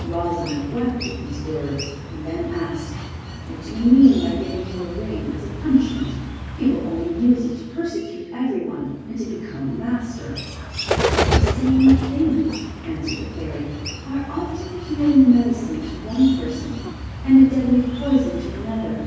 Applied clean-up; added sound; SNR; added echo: none; Bird; 7 dB; reverberation time 1.3 s.